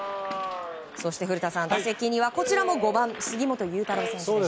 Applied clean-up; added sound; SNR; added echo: none; Alarm; 8 dB; none.